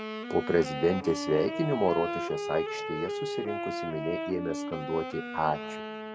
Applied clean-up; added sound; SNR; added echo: none; Wind instrument, woodwind instrument; 4 dB; reverberation time 1.4 s.